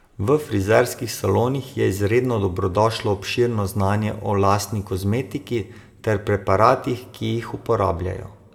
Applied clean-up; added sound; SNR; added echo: none; none; none; reverberation time 2.0 s.